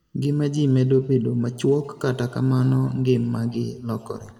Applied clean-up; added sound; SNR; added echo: none; none; none; reverberation time 1.2 s.